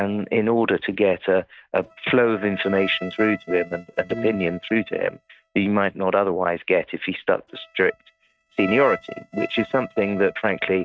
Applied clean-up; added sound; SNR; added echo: neural mask model RNNoise.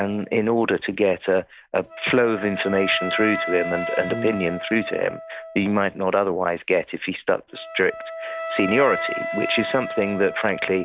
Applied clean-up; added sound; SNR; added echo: none; Brass instrument + Wind instrument, woodwind instrument; 9 dB; none.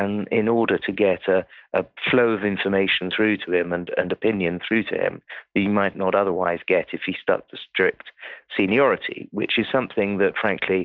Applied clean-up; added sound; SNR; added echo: none; none; none; none.